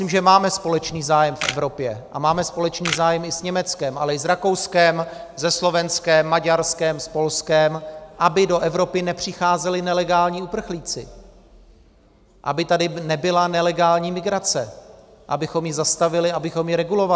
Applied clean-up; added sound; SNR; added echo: none; Camera; 11 dB; none.